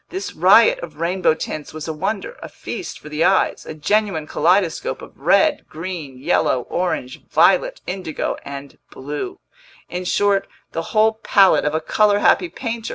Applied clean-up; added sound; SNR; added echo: none; none; none; none.